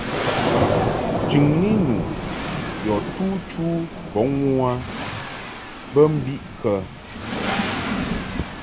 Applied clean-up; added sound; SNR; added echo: none; Thunder / Rain + Accelerating, revving, vroom; 1 dB; none.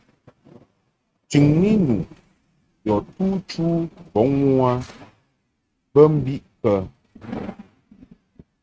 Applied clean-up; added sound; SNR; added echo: neural mask model RNNoise.